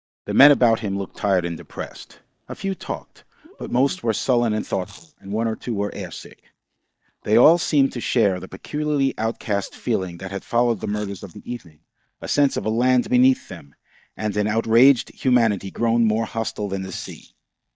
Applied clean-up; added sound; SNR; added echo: neural mask model DeepFilterNet 3.